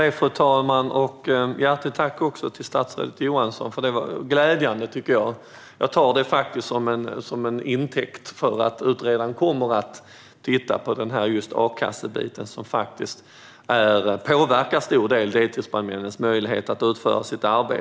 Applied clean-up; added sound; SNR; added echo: none; none; none; none.